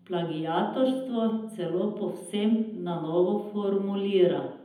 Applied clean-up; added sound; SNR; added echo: none; none; none; reverberation time 0.8 s.